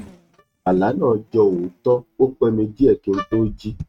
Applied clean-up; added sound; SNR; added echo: neural mask model RNNoise.